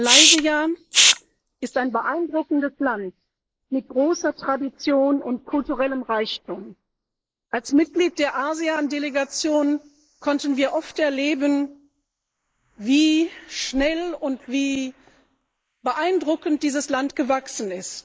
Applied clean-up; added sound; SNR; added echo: neural mask model Resemble Enhance denoiser.